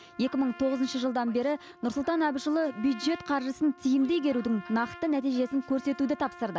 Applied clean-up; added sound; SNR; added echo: none; Trumpet; 19 dB; none.